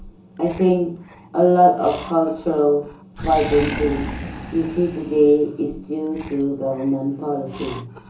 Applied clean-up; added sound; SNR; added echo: none; Animal; 14 dB; reverberation time 0.7 s.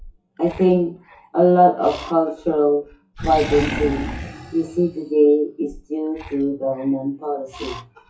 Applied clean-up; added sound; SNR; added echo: classical method WPE with log-MMSE.